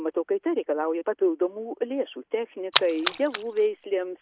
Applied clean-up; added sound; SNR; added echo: none; Splash, splatter; 3 dB; none.